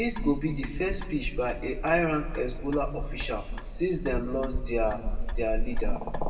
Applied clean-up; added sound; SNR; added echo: none; Clock; 1 dB; reverberation time 1.5 s.